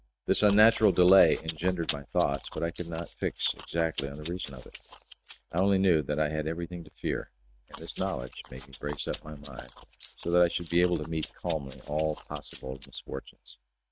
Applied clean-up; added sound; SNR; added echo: neural mask model RNNoise.